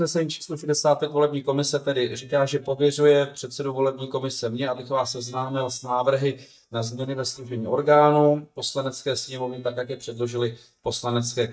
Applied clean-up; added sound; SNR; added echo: neural mask model DeepFilterNet 3.